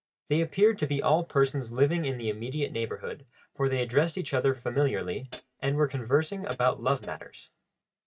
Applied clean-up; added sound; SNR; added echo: neural mask model RNNoise.